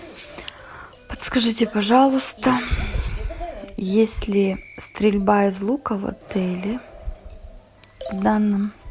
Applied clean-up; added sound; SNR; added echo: none; none; none; none.